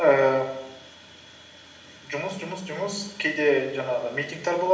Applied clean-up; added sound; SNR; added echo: none; none; none; reverberation time 0.8 s.